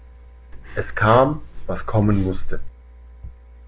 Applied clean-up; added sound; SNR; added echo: none; Breathing; 3 dB; none.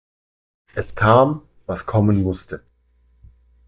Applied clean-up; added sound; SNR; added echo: neural mask model DeepFilterNet 3.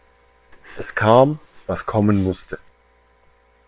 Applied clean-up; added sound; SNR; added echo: neural separator model SepFormer WHAM!.